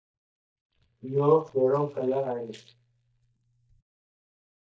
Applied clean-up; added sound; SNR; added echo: neural mask model DeepFilterNet 3.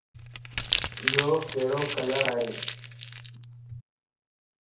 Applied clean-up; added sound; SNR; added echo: none; Crumpling, crinkling; -1 dB; reverberation time 0.5 s.